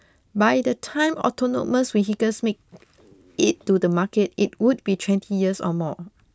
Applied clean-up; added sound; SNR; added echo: none; none; none; none.